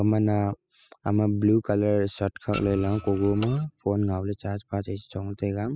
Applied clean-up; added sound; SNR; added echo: classical method spectral subtraction.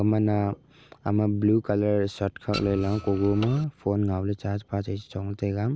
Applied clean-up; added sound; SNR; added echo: none; Printer; 12 dB; none.